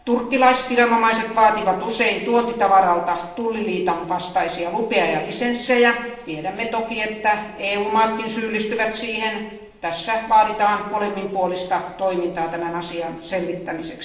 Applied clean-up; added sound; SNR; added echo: none; none; none; reverberation time 0.9 s.